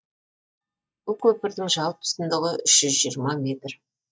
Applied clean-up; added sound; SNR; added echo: neural mask model DeepFilterNet 3.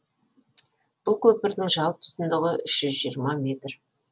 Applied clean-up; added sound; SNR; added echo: none; none; none; none.